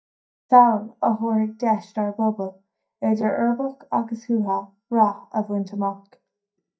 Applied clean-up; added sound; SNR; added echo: neural mask model DeepFilterNet 3.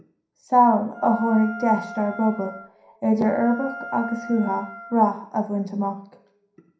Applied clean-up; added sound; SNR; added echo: none; Wind instrument, woodwind instrument; 14 dB; reverberation time 0.4 s.